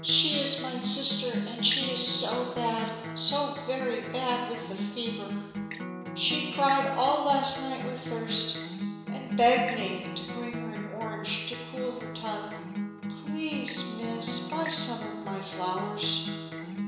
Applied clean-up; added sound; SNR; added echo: none; Acoustic guitar; 8 dB; reverberation time 1.0 s.